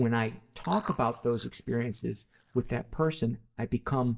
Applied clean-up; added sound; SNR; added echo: neural mask model DeepFilterNet 3.